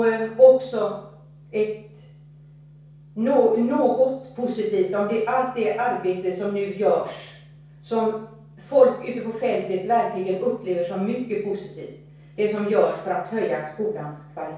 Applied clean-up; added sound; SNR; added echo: none; none; none; reverberation time 0.6 s.